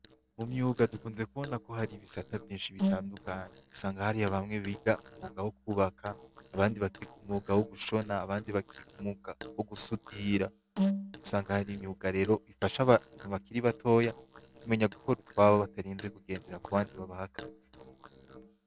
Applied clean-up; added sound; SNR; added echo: neural separator model SepFormer DNS4.